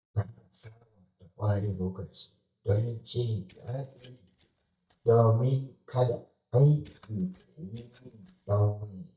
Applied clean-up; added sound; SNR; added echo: neural mask model DeepFilterNet 3.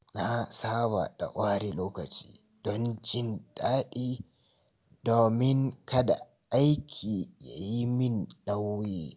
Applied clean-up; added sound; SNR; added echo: none; none; none; none.